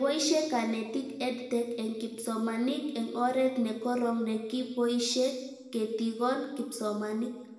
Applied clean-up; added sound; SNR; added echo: none; none; none; reverberation time 1.0 s.